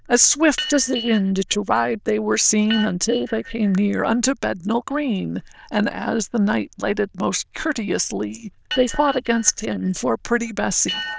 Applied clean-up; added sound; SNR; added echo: neural diffusion model UNIVERSE++.